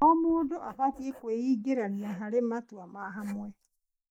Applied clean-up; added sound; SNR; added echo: neural mask model Resemble Enhance denoiser.